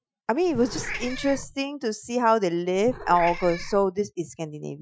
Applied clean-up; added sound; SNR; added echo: classical method Wiener filter.